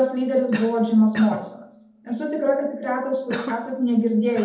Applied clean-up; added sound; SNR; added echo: none; Cough; 16 dB; reverberation time 0.6 s.